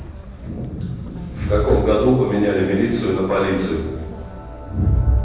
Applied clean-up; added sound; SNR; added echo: none; Crowd; 4 dB; reverberation time 1.1 s.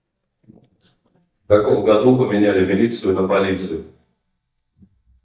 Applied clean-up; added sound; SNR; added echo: neural mask model DeepFilterNet 3.